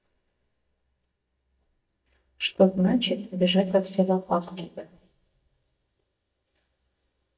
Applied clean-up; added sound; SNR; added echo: neural mask model DeepFilterNet 3.